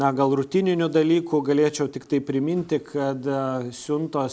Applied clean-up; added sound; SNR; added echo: none; none; none; none.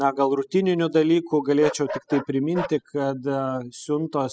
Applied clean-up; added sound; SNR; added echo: classical method spectral subtraction.